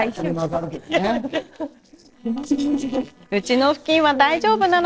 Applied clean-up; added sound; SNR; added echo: neural separator model SepFormer DNS4.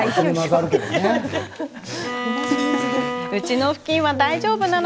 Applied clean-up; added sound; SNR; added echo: none; Bowed string instrument; 6 dB; none.